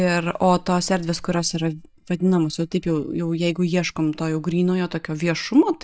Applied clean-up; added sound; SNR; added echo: neural mask model DeepFilterNet 3.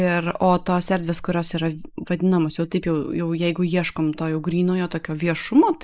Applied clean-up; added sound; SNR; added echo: neural mask model Resemble Enhance denoiser.